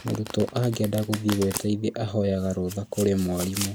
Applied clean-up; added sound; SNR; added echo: none; Domestic sounds, home sounds; 12 dB; none.